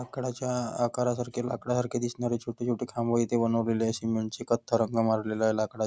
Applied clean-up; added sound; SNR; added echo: none; none; none; none.